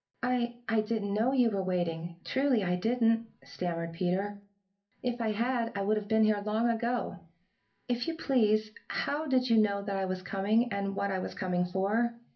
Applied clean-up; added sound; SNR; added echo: none; none; none; reverberation time 0.3 s.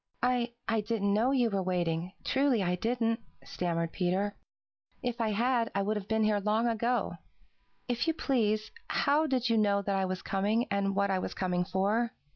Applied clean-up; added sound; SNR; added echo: none; none; none; none.